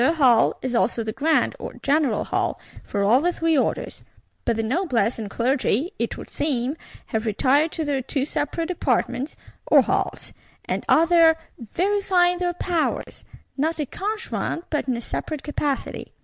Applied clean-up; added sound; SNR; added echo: none; none; none; none.